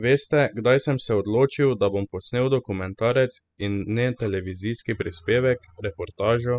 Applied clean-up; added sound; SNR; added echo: classical method spectral subtraction.